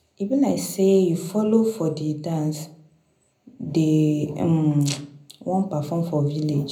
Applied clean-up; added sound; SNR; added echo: none; none; none; reverberation time 0.5 s.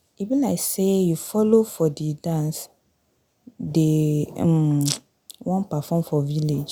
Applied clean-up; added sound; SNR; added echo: none; none; none; none.